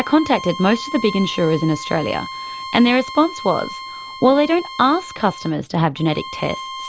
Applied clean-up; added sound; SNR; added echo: none; Bowed string instrument; 12 dB; none.